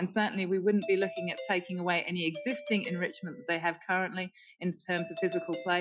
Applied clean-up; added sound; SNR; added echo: classical method Wiener filter.